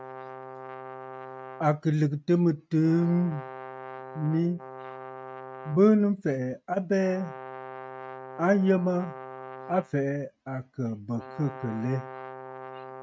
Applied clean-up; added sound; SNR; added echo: neural mask model RNNoise.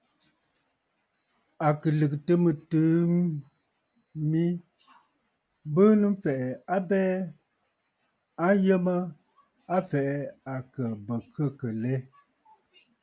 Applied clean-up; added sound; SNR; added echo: none; none; none; none.